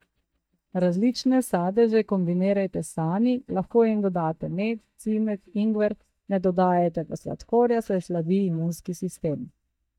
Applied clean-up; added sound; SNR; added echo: neural mask model DeepFilterNet 3.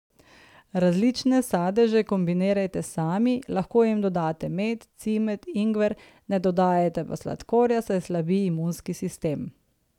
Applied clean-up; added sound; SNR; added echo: none; none; none; none.